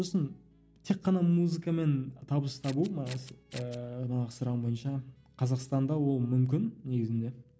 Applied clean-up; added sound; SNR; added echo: none; Scissors; 19 dB; none.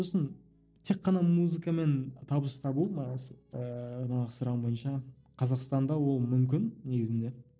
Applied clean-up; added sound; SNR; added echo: neural separator model SepFormer DNS4.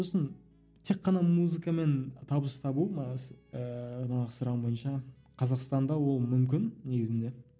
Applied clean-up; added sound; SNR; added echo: none; none; none; none.